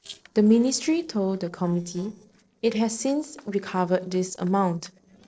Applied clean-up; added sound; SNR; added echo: neural separator model SepFormer DNS4.